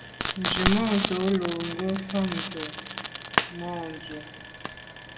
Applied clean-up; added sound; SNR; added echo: none; Frying (food); 2 dB; reverberation time 1.7 s.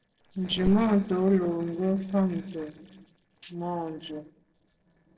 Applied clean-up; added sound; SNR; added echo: neural separator model SepFormer DNS4.